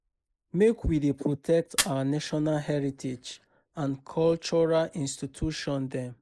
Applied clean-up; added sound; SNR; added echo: neural mask model Resemble Enhance denoiser.